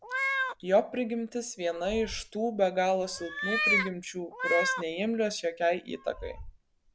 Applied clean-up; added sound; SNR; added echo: none; Meow; 4 dB; none.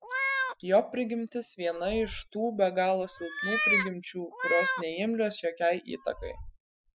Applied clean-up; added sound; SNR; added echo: classical method spectral subtraction.